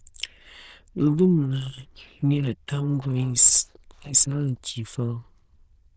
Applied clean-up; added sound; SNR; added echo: neural diffusion model UNIVERSE++.